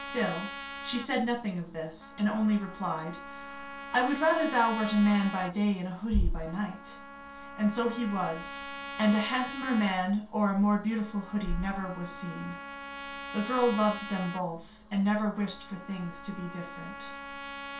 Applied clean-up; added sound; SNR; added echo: none; Trumpet; 12 dB; reverberation time 0.3 s.